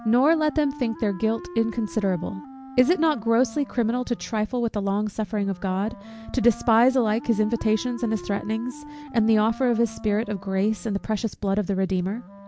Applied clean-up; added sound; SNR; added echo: none; Wind instrument, woodwind instrument; 17 dB; none.